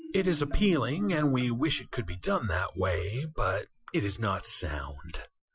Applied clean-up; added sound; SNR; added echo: classical method Wiener filter.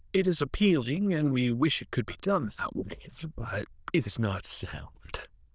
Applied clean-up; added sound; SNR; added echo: neural diffusion model UNIVERSE++.